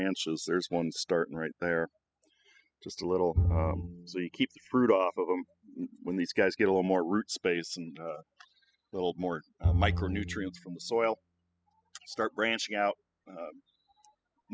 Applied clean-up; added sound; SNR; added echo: classical method spectral subtraction.